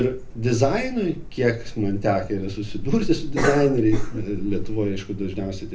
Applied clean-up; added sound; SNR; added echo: none; Cough; 4 dB; reverberation time 0.3 s.